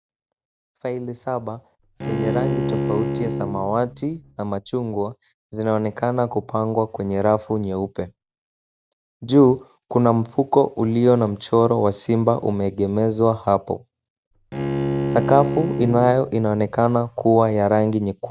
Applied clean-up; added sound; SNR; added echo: none; Bowed string instrument; 5 dB; none.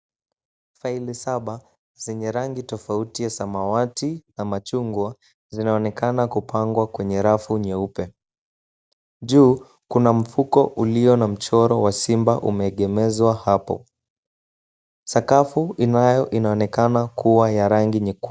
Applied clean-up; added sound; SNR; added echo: none; none; none; none.